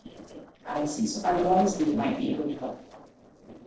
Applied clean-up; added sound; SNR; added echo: neural separator model SepFormer DNS4.